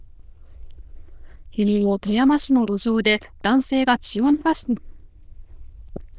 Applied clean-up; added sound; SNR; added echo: neural diffusion model UNIVERSE++.